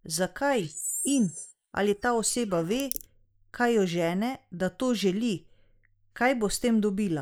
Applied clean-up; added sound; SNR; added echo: neural mask model Resemble Enhance denoiser.